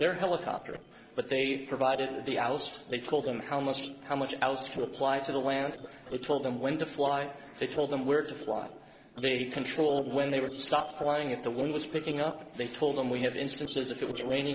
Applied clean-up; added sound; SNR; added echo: neural separator model SepFormer DNS4.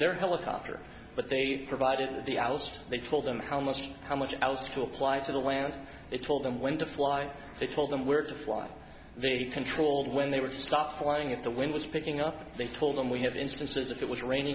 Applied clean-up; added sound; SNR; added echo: none; none; none; none.